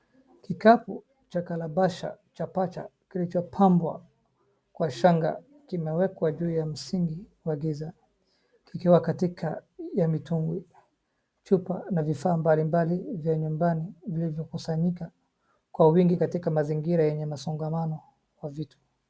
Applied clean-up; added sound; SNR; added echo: none; none; none; none.